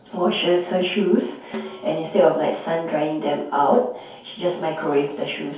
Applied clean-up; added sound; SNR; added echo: none; Snare drum; 18 dB; reverberation time 0.6 s.